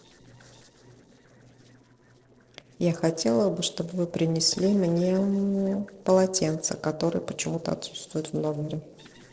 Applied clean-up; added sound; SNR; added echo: neural separator model SepFormer DNS4.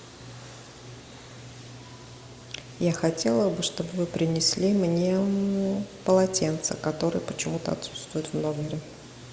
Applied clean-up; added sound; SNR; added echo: none; none; none; none.